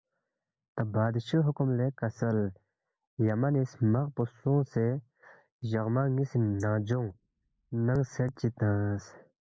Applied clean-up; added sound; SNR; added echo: neural mask model Resemble Enhance denoiser.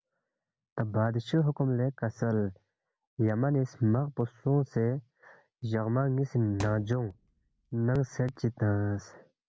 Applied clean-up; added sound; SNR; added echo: none; Thump, thud; 17 dB; none.